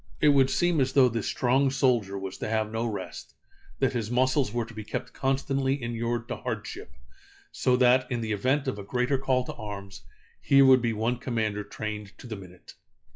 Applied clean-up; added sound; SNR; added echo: classical method log-MMSE.